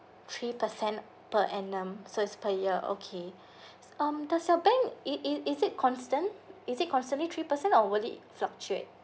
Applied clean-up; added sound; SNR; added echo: none; none; none; none.